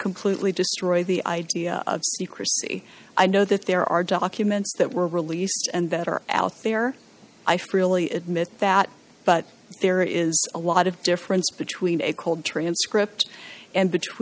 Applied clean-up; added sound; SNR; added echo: none; none; none; none.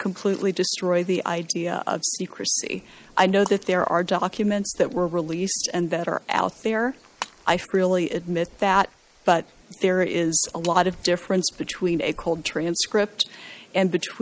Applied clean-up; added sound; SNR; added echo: neural mask model Resemble Enhance denoiser.